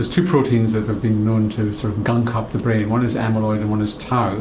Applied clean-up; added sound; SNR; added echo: none; none; none; none.